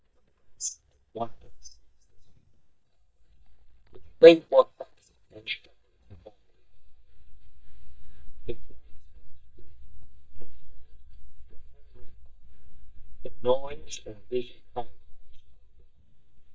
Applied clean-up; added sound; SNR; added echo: neural mask model DeepFilterNet 3.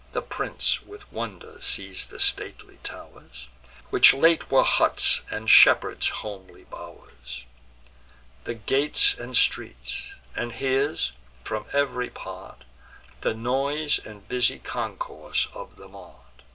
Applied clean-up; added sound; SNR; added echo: none; none; none; none.